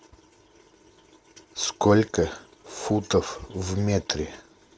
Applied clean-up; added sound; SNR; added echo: none; none; none; none.